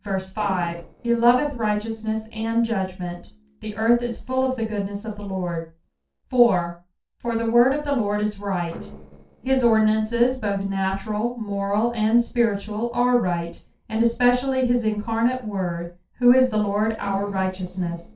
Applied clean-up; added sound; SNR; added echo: neural separator model SepFormer DNS4.